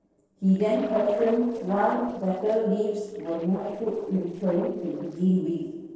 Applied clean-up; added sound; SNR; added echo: neural separator model SepFormer DNS4.